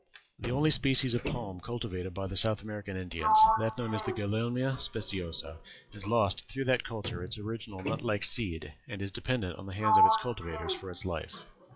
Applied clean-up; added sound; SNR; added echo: classical method log-MMSE.